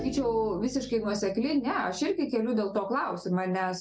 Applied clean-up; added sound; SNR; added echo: none; Bowed string instrument; 18 dB; none.